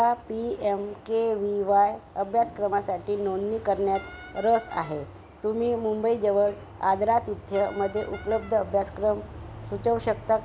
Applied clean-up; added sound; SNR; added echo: none; Brass instrument; 19 dB; none.